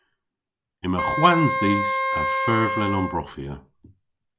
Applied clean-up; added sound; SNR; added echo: none; Wind instrument, woodwind instrument; -1 dB; none.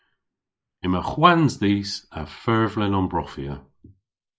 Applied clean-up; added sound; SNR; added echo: neural mask model Resemble Enhance denoiser.